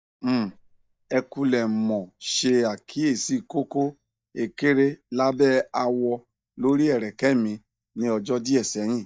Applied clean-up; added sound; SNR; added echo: neural mask model DeepFilterNet 3.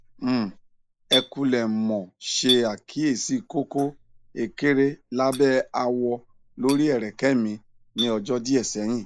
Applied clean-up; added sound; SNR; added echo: neural mask model Resemble Enhance denoiser.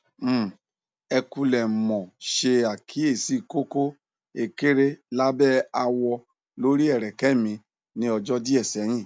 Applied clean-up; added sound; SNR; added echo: none; none; none; none.